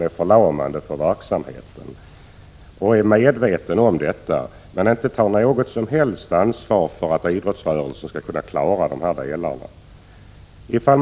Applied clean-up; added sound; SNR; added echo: none; none; none; none.